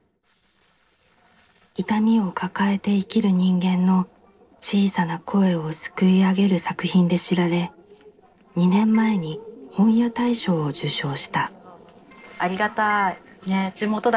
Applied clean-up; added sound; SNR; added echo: neural separator model SepFormer DNS4.